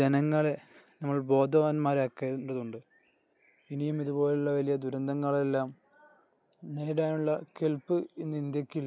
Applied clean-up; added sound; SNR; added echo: none; none; none; none.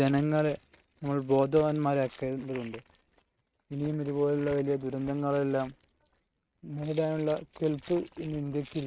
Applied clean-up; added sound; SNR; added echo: neural mask model RNNoise.